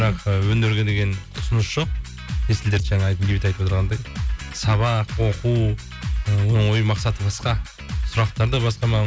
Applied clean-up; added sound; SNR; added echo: none; none; none; none.